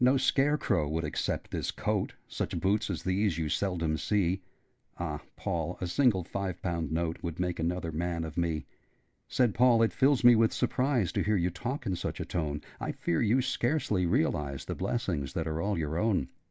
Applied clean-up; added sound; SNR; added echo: none; none; none; none.